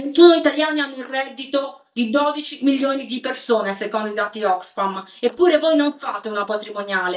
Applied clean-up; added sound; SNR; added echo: neural mask model DeepFilterNet 3.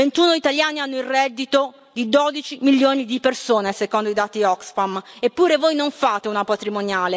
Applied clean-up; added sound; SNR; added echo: none; none; none; none.